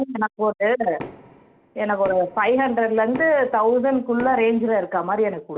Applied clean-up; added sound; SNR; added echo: none; Knock; 19 dB; none.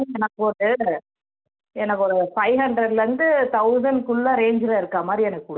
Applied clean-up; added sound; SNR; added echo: none; none; none; none.